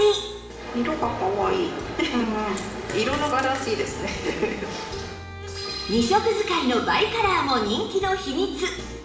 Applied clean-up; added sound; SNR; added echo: none; Fart; 15 dB; reverberation time 1.1 s.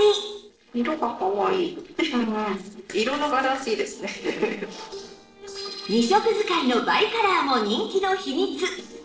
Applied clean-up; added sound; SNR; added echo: neural separator model SepFormer DNS4.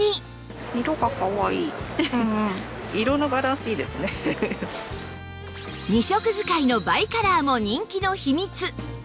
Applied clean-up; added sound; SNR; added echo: none; none; none; none.